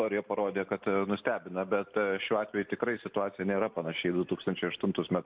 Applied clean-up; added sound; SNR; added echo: none; none; none; none.